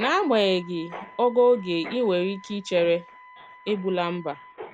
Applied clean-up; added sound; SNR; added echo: none; Wind instrument, woodwind instrument + Mechanisms; 18 dB; none.